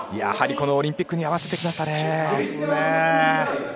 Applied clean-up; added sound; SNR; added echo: none; none; none; none.